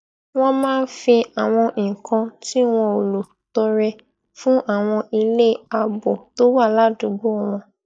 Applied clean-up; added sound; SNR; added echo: neural mask model DeepFilterNet 3.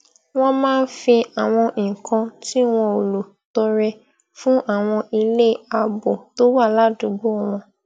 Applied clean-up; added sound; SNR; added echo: none; none; none; none.